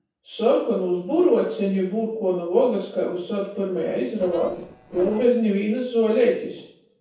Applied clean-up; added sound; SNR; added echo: neural separator model SepFormer DNS4.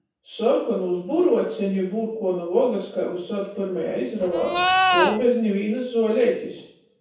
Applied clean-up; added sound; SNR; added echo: none; Livestock, farm animals, working animals; -2 dB; reverberation time 0.6 s.